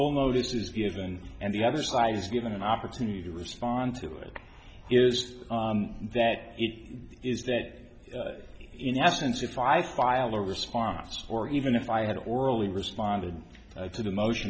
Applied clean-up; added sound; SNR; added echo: none; none; none; none.